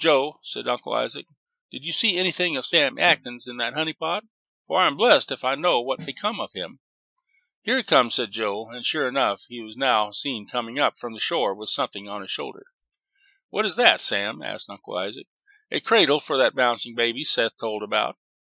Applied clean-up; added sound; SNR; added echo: classical method Wiener filter.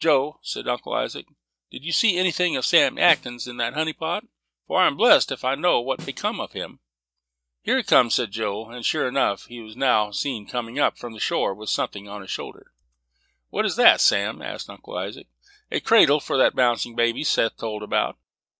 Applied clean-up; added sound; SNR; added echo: neural mask model DeepFilterNet 3.